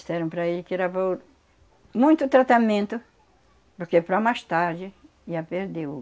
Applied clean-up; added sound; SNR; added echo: none; none; none; none.